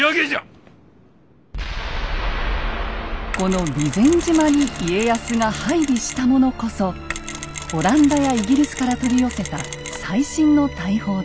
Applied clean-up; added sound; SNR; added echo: none; Mechanisms; 13 dB; none.